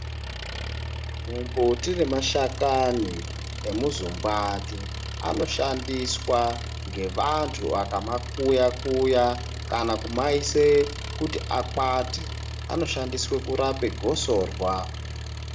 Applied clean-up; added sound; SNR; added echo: none; Engine; 7 dB; reverberation time 0.5 s.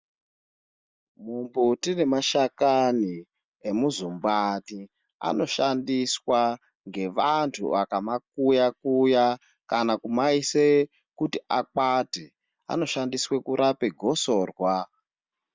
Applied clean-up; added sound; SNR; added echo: none; none; none; none.